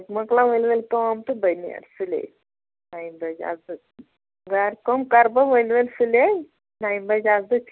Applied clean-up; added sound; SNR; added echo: none; none; none; none.